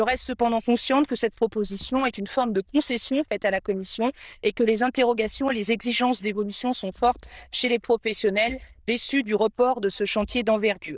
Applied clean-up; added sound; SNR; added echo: neural diffusion model UNIVERSE++.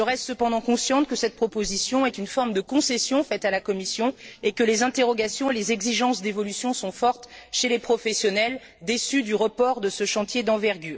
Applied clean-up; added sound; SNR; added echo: neural separator model SepFormer DNS4.